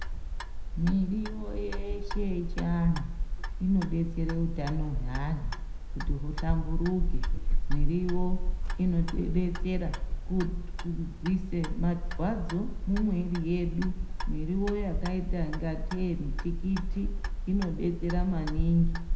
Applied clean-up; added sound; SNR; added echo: none; Clock; -2 dB; reverberation time 0.8 s.